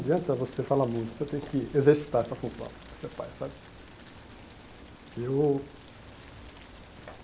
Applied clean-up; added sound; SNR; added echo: none; Rain; 18 dB; none.